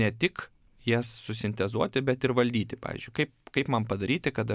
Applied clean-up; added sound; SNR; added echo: none; none; none; none.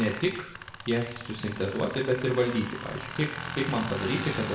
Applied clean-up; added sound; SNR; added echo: none; Tools; 9 dB; reverberation time 0.8 s.